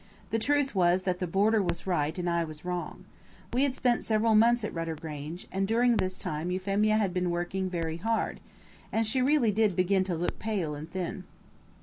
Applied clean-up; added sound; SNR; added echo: none; Crackle; 14 dB; none.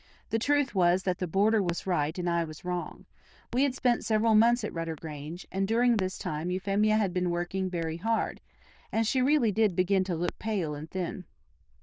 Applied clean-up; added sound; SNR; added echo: neural diffusion model UNIVERSE++.